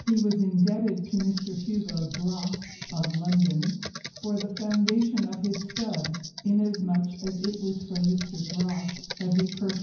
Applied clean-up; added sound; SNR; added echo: none; Computer keyboard; 13 dB; reverberation time 0.9 s.